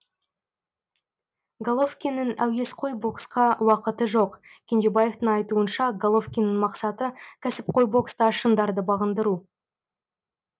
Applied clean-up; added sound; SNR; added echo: none; none; none; none.